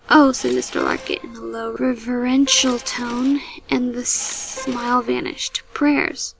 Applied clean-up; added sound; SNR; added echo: none; Keyboard (musical) + Subway, metro, underground / Engine; 17 dB; none.